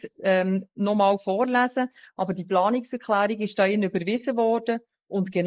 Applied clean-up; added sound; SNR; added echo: neural mask model Resemble Enhance denoiser.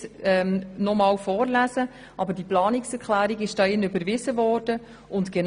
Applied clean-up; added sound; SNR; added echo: none; none; none; none.